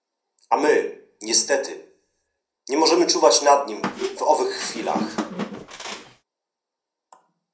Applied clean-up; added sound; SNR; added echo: none; Squeak; 7 dB; reverberation time 0.5 s.